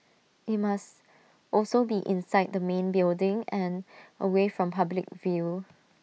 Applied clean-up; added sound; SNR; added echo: none; none; none; none.